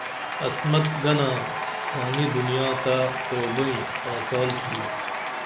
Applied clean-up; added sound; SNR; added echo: none; Applause / Cheering; 4 dB; none.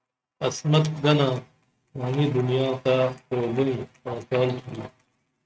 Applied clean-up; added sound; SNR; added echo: neural mask model RNNoise.